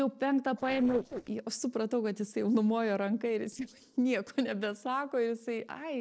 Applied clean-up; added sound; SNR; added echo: neural separator model SepFormer DNS4.